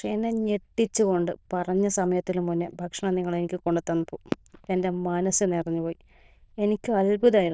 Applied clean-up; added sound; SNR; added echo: neural diffusion model UNIVERSE++.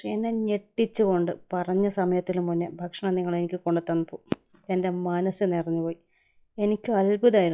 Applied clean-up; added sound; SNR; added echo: classical method log-MMSE.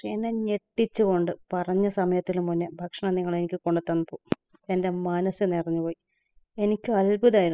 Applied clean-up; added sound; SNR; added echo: classical method spectral subtraction.